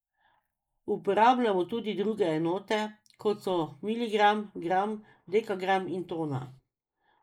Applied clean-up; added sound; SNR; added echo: neural mask model Resemble Enhance denoiser.